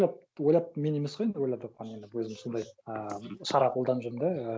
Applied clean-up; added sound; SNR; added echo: none; none; none; none.